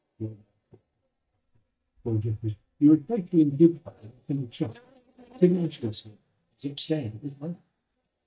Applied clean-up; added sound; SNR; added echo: neural mask model DeepFilterNet 3.